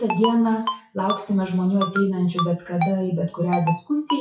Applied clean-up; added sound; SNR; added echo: classical method WPE with log-MMSE.